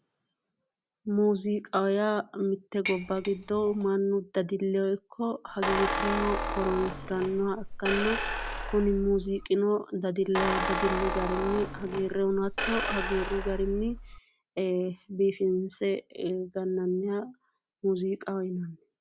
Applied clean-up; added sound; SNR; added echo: none; Dishes, pots, and pans + Squeak; 4 dB; none.